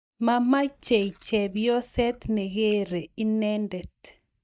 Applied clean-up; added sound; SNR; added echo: neural mask model DeepFilterNet 3.